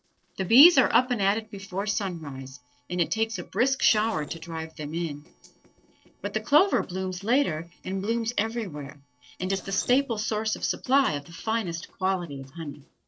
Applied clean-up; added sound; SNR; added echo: neural separator model SepFormer DNS4.